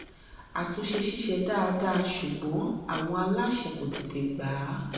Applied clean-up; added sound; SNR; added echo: none; Clock; 16 dB; reverberation time 0.9 s.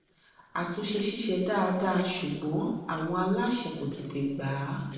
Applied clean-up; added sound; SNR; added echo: neural separator model SepFormer DNS4.